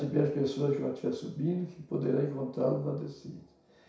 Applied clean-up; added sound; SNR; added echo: none; none; none; reverberation time 0.6 s.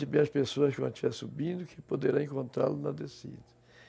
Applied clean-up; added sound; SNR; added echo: none; none; none; none.